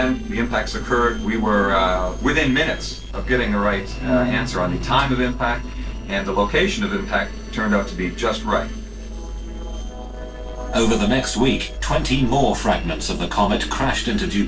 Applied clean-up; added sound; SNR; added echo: neural separator model SepFormer DNS4.